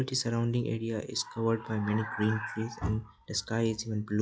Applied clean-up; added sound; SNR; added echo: classical method log-MMSE.